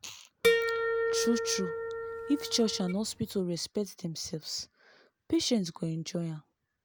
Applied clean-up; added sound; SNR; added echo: none; Harp; -2 dB; none.